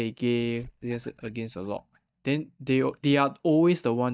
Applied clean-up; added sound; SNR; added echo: neural mask model DeepFilterNet 3.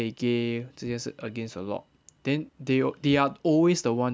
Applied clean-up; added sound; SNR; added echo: none; none; none; none.